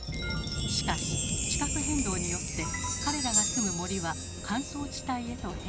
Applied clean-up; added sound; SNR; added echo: none; Chime; 1 dB; none.